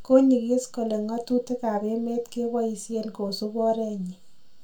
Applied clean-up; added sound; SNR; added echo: none; none; none; reverberation time 0.2 s.